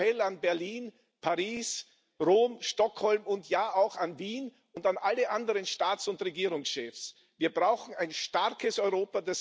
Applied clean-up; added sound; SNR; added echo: none; none; none; none.